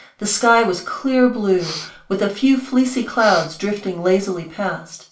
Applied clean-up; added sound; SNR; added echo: none; Breathing; 16 dB; reverberation time 0.3 s.